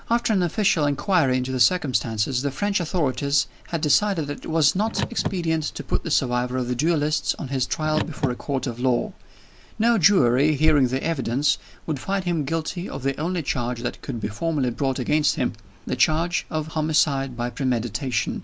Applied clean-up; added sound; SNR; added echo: none; Car; 12 dB; none.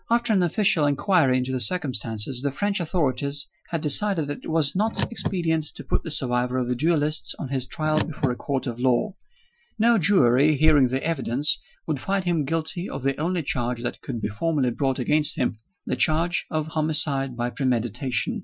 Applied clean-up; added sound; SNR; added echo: classical method Wiener filter.